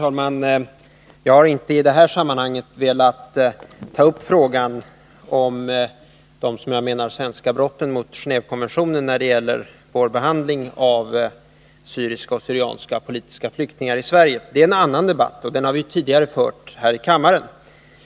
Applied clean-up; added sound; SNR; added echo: none; none; none; none.